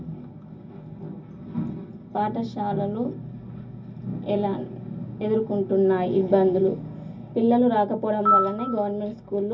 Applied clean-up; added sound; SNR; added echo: none; none; none; reverberation time 0.4 s.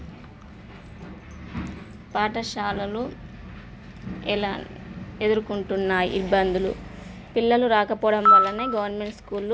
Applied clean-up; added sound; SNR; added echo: none; none; none; none.